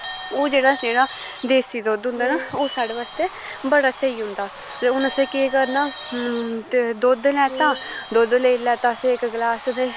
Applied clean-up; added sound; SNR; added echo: none; Wind instrument, woodwind instrument + Bird / Bell; 14 dB; none.